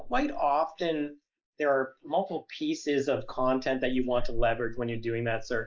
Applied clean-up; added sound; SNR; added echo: neural mask model Resemble Enhance denoiser.